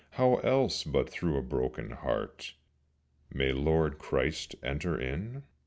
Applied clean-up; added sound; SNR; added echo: none; none; none; none.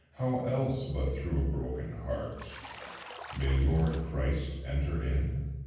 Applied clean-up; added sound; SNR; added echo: none; Bathtub (filling or washing) / Splash, splatter; 15 dB; reverberation time 1.2 s.